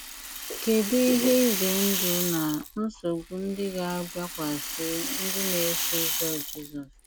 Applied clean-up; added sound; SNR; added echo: none; Rattle (instrument); 3 dB; none.